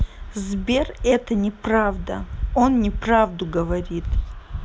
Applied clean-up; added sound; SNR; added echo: none; none; none; none.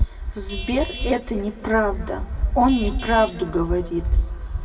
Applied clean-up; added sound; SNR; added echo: none; Traffic noise, roadway noise / Vehicle horn, car horn, honking; 19 dB; reverberation time 2.5 s.